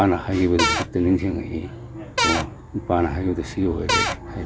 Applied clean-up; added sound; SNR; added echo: none; Cupboard open or close / Door; -1 dB; none.